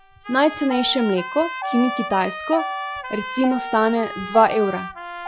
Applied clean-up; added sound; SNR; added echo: classical method log-MMSE.